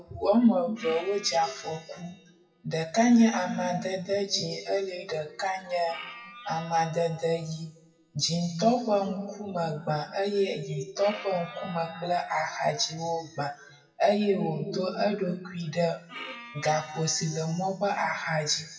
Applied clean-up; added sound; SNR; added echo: classical method WPE with log-MMSE.